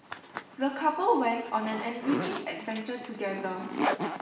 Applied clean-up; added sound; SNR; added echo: none; Zipper (clothing); 5 dB; reverberation time 1.0 s.